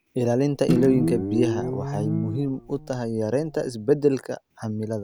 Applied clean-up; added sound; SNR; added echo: none; Guitar; 4 dB; none.